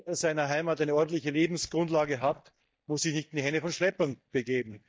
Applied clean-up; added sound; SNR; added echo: neural mask model DeepFilterNet 3.